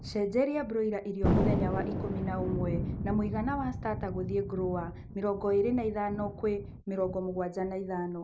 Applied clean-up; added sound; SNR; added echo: none; Thunder; 3 dB; none.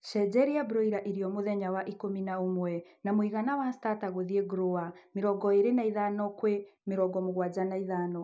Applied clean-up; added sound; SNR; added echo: none; none; none; none.